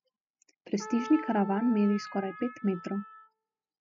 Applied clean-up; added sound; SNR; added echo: classical method spectral subtraction.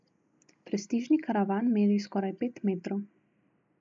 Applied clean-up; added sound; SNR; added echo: neural mask model Resemble Enhance denoiser.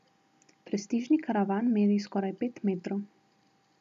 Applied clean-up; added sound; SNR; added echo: none; none; none; none.